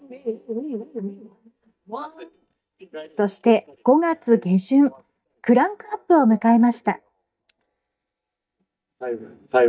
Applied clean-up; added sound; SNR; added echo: neural mask model DeepFilterNet 3.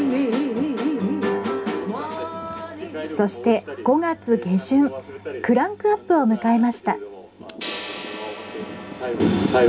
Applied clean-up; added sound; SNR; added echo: none; Gong; 19 dB; reverberation time 0.3 s.